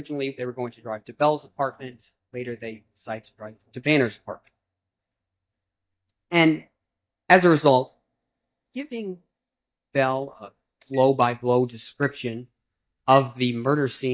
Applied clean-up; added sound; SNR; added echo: neural mask model DeepFilterNet 3.